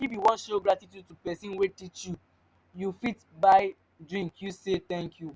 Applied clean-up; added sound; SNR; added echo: none; none; none; none.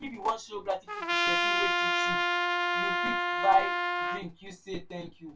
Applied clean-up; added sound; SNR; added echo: none; Trumpet; -5 dB; reverberation time 0.2 s.